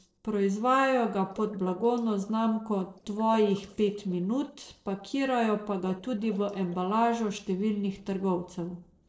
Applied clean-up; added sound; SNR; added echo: neural separator model SepFormer DNS4.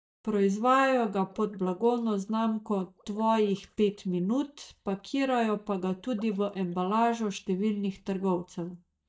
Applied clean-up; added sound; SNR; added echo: neural mask model DeepFilterNet 3.